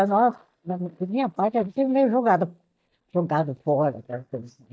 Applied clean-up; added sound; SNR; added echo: neural mask model DeepFilterNet 3.